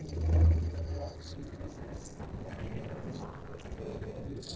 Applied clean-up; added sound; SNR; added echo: neural separator model SepFormer DNS4.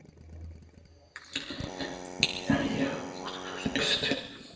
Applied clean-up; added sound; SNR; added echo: none; Drill; 11 dB; reverberation time 1.1 s.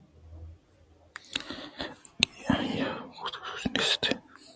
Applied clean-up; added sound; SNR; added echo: none; none; none; none.